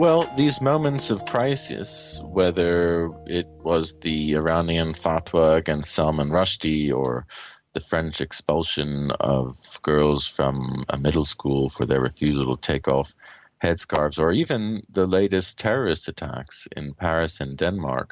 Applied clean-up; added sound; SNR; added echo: none; none; none; none.